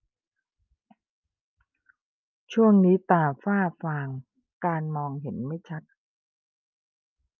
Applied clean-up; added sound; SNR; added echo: none; none; none; none.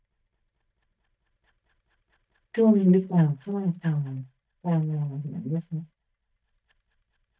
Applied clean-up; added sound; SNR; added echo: neural mask model DeepFilterNet 3.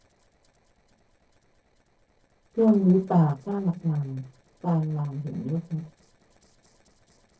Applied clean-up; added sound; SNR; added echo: neural separator model SepFormer DNS4.